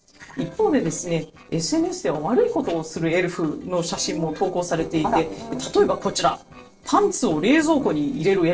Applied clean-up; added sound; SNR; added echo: neural separator model SepFormer DNS4.